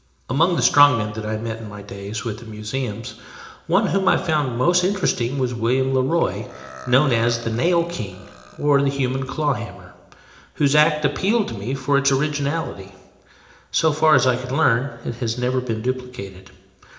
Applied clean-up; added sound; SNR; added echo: none; Burping, eructation; 20 dB; reverberation time 0.8 s.